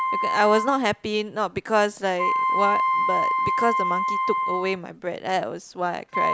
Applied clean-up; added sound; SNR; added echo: none; Wind instrument, woodwind instrument; 0 dB; none.